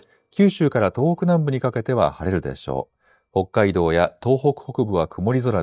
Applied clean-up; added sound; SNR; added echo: neural mask model DeepFilterNet 3.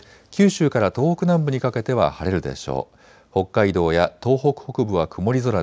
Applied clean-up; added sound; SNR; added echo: none; none; none; none.